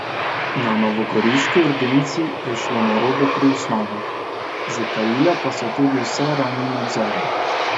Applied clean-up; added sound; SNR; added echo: none; Aircraft; 2 dB; none.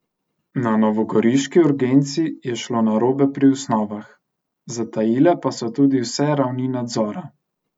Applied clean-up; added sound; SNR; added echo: none; none; none; none.